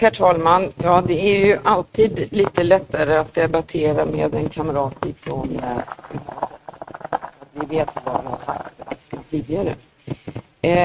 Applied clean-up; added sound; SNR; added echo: neural mask model RNNoise.